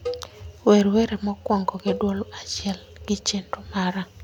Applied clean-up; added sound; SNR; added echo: none; Cowbell; 14 dB; none.